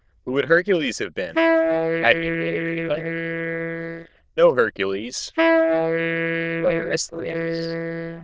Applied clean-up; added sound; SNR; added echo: neural diffusion model UNIVERSE++.